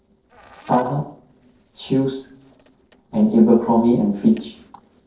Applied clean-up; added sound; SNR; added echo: neural separator model SepFormer DNS4.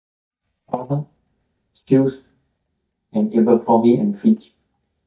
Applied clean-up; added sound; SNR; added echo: neural mask model DeepFilterNet 3.